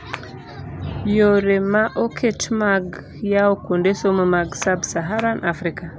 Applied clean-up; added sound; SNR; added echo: none; Clapping; 15 dB; none.